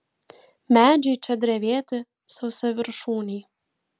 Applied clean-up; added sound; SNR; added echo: none; none; none; none.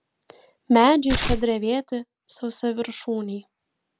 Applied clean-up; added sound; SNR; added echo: none; Tearing; 1 dB; none.